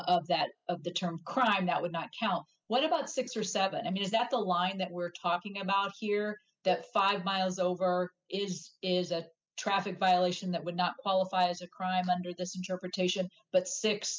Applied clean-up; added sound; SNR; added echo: classical method spectral subtraction.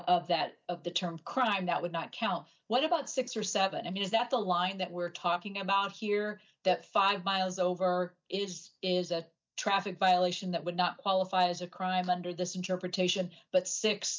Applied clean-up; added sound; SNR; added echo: neural mask model DeepFilterNet 3.